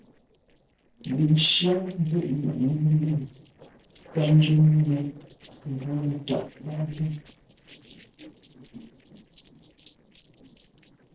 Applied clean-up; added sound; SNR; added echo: neural separator model SepFormer DNS4.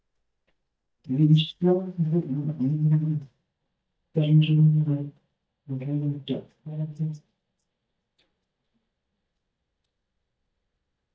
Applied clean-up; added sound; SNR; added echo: neural mask model DeepFilterNet 3.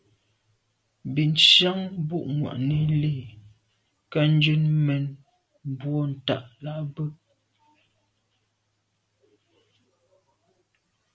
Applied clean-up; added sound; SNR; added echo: none; none; none; none.